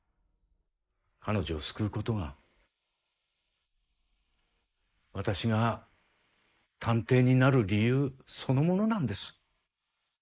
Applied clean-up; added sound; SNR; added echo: neural mask model Resemble Enhance denoiser.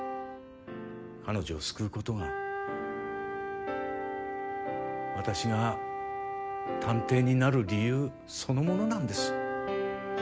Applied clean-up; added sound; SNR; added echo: none; Wind instrument, woodwind instrument; 6 dB; none.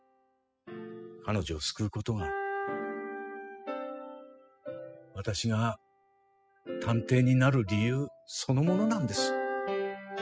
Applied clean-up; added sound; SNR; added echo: classical method spectral subtraction.